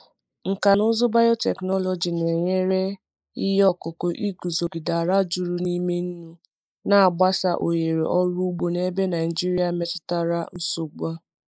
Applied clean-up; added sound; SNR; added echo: neural mask model Resemble Enhance denoiser.